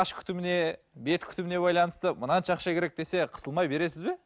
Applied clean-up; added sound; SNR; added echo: none; none; none; none.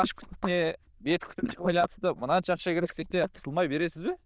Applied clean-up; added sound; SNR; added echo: neural diffusion model UNIVERSE++.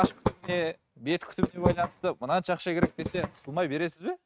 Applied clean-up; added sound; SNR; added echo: neural mask model RNNoise.